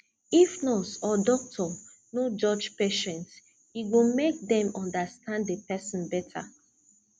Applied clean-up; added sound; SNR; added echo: none; none; none; none.